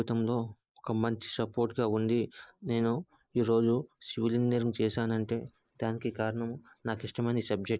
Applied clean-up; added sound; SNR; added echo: neural mask model Resemble Enhance denoiser.